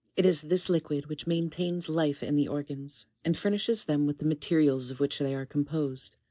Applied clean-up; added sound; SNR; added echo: none; none; none; none.